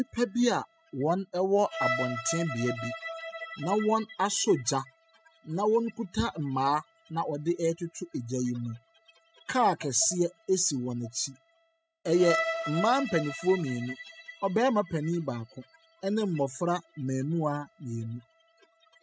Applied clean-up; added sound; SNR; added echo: classical method spectral subtraction.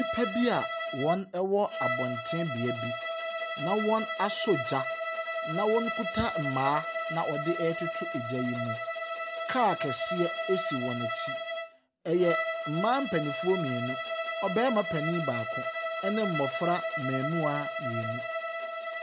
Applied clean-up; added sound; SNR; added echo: none; Bowed string instrument; 3 dB; none.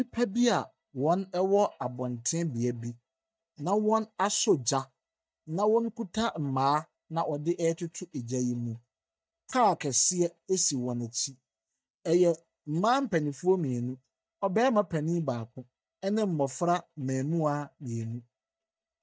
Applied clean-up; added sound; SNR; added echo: neural mask model DeepFilterNet 3.